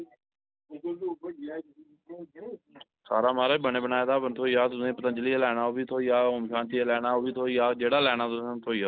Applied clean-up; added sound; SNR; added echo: none; none; none; none.